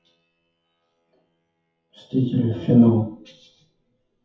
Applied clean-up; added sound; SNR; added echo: classical method WPE with log-MMSE.